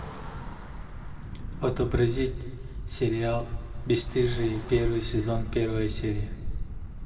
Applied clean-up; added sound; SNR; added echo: none; Traffic noise, roadway noise / Bus; 5 dB; reverberation time 1.6 s.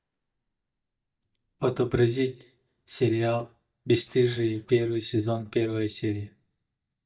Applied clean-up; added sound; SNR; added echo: neural mask model DeepFilterNet 3.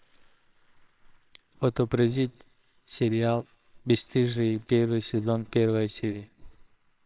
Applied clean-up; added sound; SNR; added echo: neural separator model SepFormer WHAMR!.